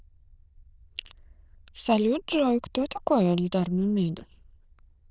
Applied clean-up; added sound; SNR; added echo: neural diffusion model UNIVERSE++.